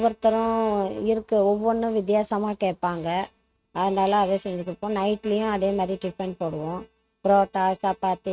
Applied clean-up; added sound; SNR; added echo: neural mask model RNNoise.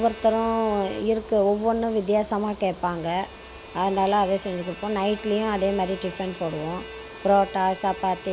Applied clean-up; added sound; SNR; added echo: none; Bowed string instrument; 18 dB; none.